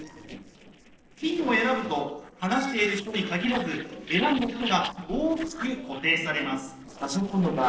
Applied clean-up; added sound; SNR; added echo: neural separator model SepFormer DNS4.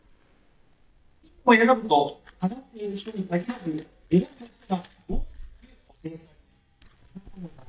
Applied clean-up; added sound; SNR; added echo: neural mask model DeepFilterNet 3.